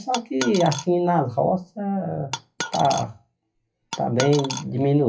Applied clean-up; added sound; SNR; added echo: classical method WPE with log-MMSE.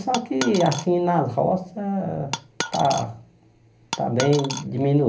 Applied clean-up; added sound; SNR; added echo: none; Coin (dropping); 8 dB; reverberation time 0.3 s.